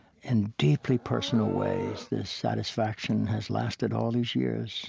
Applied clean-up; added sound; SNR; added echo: none; Livestock, farm animals, working animals; 15 dB; none.